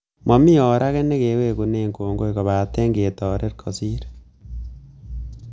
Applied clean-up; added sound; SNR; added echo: none; none; none; none.